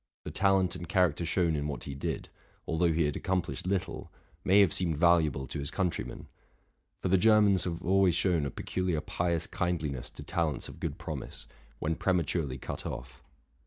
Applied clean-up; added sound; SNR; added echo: none; none; none; none.